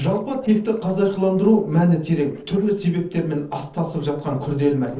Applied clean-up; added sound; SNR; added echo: neural separator model SepFormer DNS4.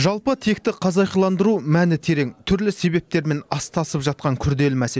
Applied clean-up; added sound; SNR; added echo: none; none; none; none.